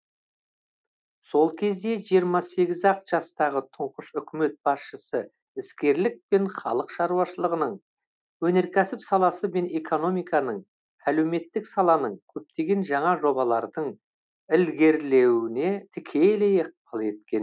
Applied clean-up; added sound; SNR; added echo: none; none; none; none.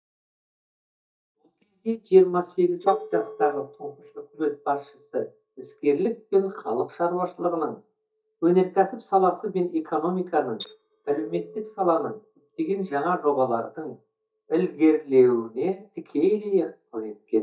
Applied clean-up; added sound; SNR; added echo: neural mask model DeepFilterNet 3.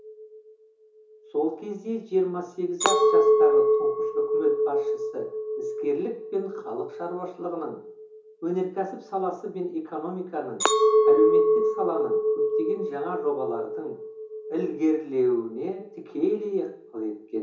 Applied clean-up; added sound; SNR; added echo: none; Chink, clink; -4 dB; reverberation time 0.7 s.